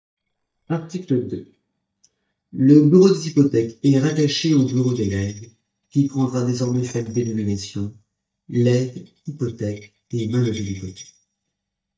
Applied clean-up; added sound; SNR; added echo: neural mask model DeepFilterNet 3.